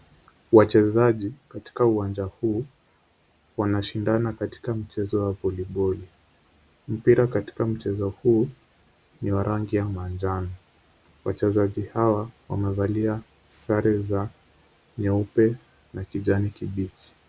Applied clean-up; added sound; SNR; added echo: none; none; none; none.